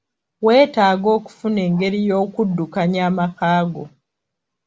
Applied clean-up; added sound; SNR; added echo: none; none; none; none.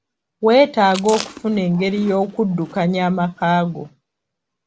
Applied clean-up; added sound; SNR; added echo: none; Chewing, mastication; 17 dB; none.